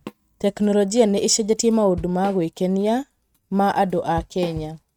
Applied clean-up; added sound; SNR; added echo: neural mask model RNNoise.